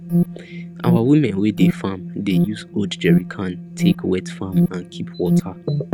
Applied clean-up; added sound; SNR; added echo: none; Alarm; 0 dB; none.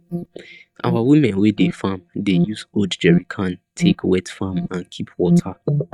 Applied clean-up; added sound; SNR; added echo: neural mask model DeepFilterNet 3.